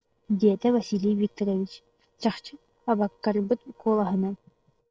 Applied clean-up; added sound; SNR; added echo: neural separator model SepFormer DNS4.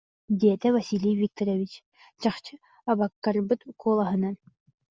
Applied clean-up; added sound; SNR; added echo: none; none; none; none.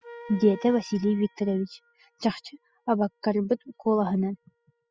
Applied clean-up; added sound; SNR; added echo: classical method spectral subtraction.